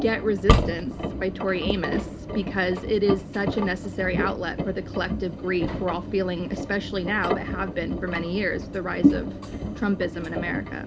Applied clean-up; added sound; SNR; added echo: none; Engine; 1 dB; none.